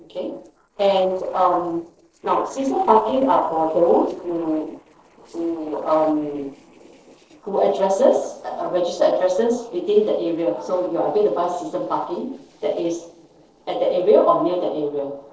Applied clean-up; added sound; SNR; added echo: neural separator model SepFormer DNS4.